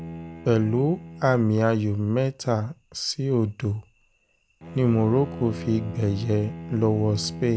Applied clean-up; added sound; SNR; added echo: none; Bowed string instrument; 14 dB; none.